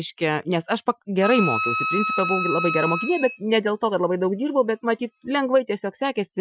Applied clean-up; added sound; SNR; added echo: classical method Wiener filter.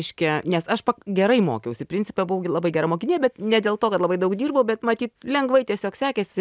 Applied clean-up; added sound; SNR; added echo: none; none; none; none.